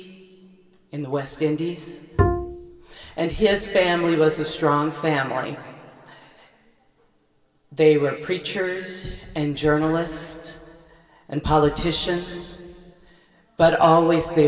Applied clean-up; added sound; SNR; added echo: none; Bowed string instrument; 1 dB; reverberation time 2.4 s.